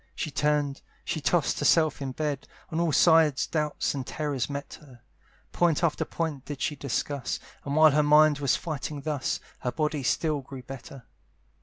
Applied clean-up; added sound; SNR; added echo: none; none; none; none.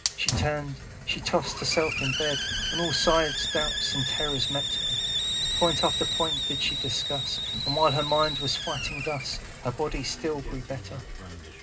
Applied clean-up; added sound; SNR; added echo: none; Hiss; 1 dB; reverberation time 0.2 s.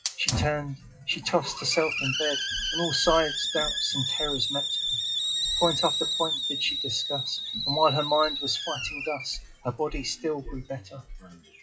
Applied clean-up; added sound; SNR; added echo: classical method WPE with log-MMSE.